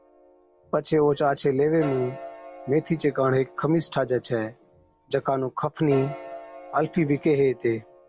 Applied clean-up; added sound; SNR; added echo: none; Piano; 17 dB; none.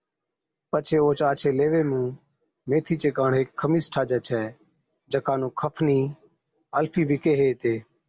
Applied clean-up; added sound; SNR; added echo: none; none; none; none.